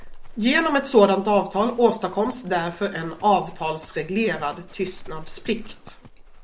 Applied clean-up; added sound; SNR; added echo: none; Livestock, farm animals, working animals; 17 dB; none.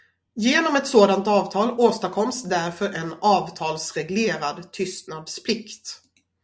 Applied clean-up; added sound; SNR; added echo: none; none; none; none.